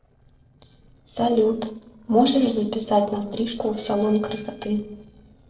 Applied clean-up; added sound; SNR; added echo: neural separator model SepFormer DNS4.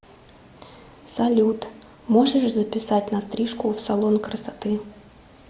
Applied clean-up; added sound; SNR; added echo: none; none; none; none.